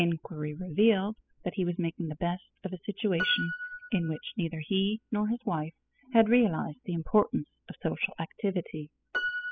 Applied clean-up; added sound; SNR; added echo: classical method spectral subtraction.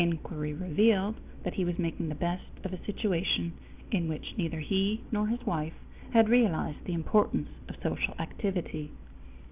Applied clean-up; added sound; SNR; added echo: none; none; none; none.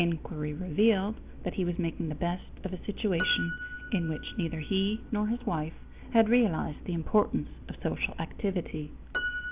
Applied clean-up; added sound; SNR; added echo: none; Piano; 13 dB; none.